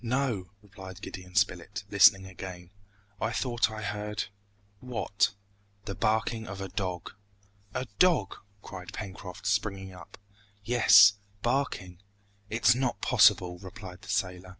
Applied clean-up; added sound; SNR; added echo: none; none; none; none.